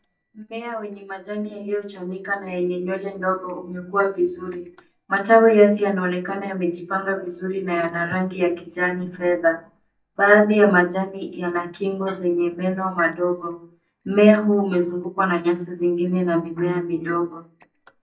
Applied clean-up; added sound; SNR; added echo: neural mask model DeepFilterNet 3.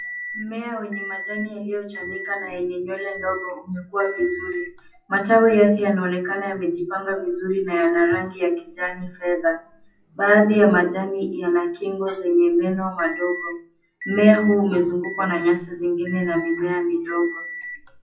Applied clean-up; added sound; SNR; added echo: classical method WPE with log-MMSE.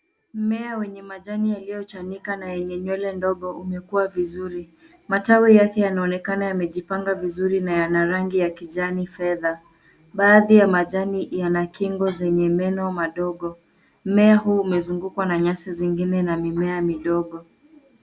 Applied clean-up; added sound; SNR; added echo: none; none; none; none.